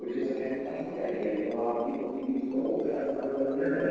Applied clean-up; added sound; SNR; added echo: neural separator model SepFormer DNS4.